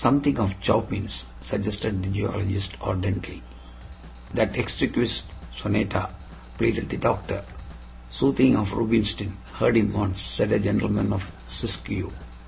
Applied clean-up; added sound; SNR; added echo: none; Drum kit; 20 dB; none.